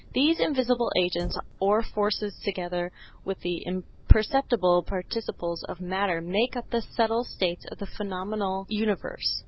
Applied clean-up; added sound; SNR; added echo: none; Fire; 19 dB; none.